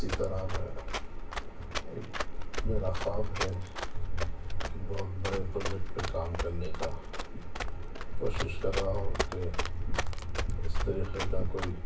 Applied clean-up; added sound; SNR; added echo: none; Run; 9 dB; reverberation time 0.3 s.